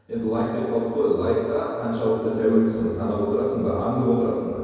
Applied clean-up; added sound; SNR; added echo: none; none; none; reverberation time 2.2 s.